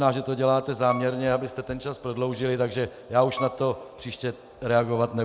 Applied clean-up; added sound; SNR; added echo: none; Piano; 17 dB; none.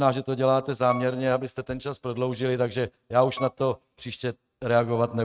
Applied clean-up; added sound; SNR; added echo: neural mask model RNNoise.